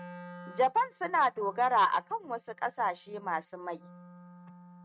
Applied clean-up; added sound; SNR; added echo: neural mask model RNNoise.